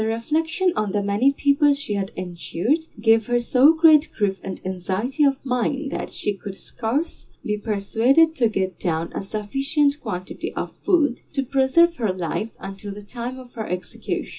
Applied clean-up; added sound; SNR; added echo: none; none; none; reverberation time 0.2 s.